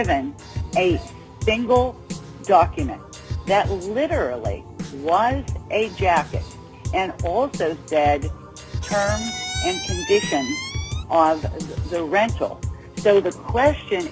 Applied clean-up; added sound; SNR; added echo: none; Squeak + Drum kit; 7 dB; none.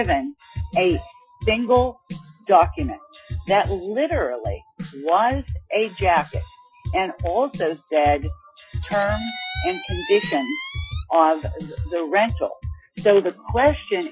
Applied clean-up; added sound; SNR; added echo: classical method Wiener filter.